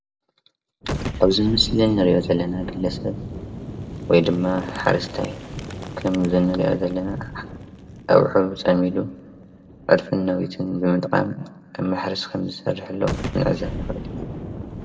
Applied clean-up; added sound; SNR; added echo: none; Boom; 11 dB; reverberation time 1.2 s.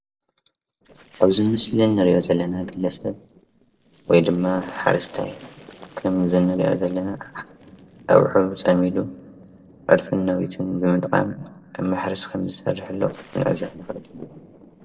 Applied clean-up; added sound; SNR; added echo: neural separator model SepFormer DNS4.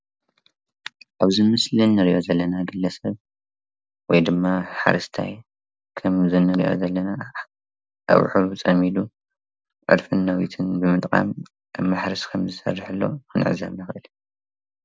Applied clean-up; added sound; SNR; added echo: none; none; none; none.